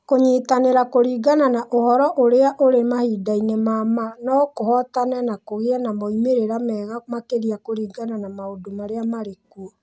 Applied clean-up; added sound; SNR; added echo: none; none; none; none.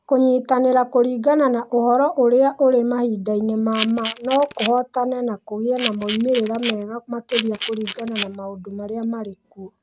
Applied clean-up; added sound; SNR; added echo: none; Camera; 4 dB; none.